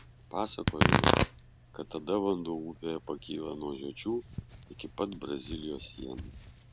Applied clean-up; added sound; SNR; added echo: none; Tearing; -3 dB; none.